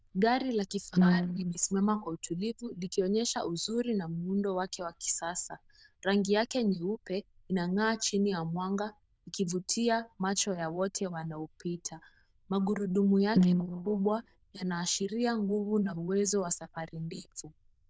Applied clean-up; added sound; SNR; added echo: neural diffusion model UNIVERSE++.